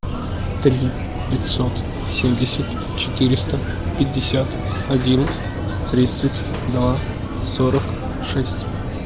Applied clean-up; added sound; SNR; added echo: none; Slam; 20 dB; none.